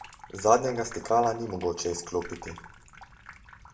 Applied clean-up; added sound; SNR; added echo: none; Sink (filling or washing) / Water tap, faucet; 17 dB; reverberation time 0.6 s.